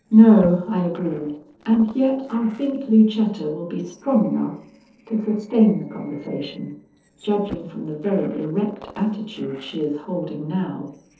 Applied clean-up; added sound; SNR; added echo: neural separator model SepFormer DNS4.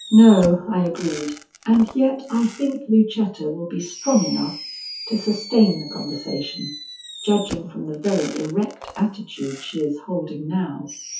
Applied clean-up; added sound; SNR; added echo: classical method WPE with log-MMSE.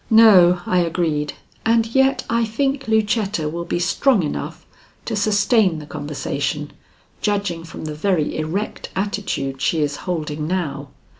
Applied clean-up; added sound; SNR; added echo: none; none; none; none.